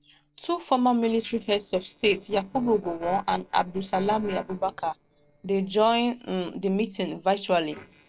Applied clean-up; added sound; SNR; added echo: neural separator model SepFormer DNS4.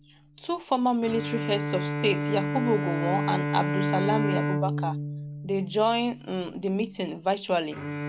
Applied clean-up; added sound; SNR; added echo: none; Bowed string instrument; 2 dB; none.